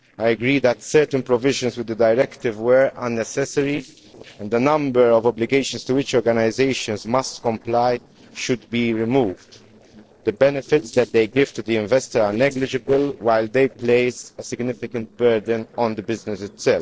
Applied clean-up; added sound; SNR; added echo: neural separator model SepFormer DNS4.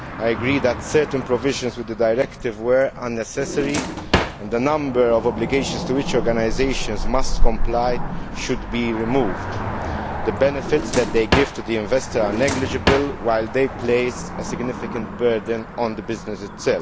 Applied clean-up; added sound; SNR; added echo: none; Drawer open or close + Cricket / Motor vehicle (road); 2 dB; none.